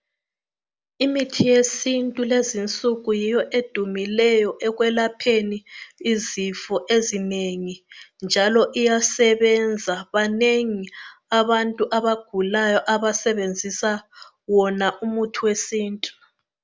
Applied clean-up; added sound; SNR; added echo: none; none; none; none.